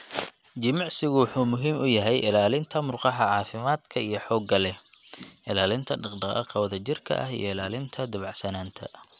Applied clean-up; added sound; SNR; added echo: none; none; none; none.